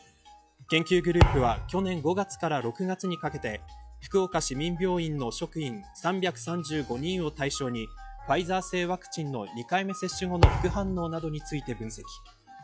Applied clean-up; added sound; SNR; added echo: classical method log-MMSE.